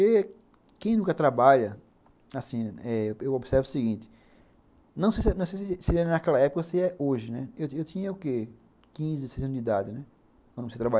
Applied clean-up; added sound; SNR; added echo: none; none; none; none.